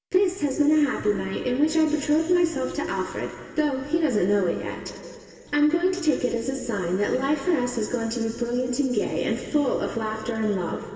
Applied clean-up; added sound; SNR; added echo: none; none; none; reverberation time 2.5 s.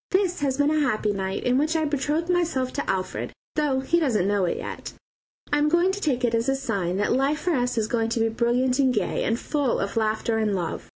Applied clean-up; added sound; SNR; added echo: none; none; none; none.